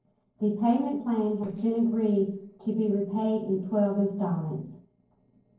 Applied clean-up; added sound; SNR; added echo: neural separator model SepFormer DNS4.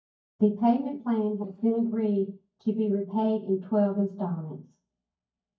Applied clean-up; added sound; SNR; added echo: neural mask model DeepFilterNet 3.